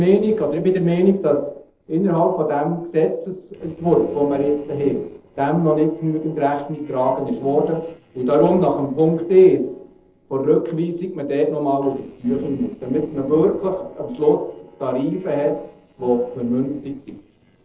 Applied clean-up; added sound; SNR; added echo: neural separator model SepFormer DNS4.